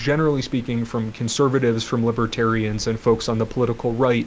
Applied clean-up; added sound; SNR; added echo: none; Rain; 19 dB; none.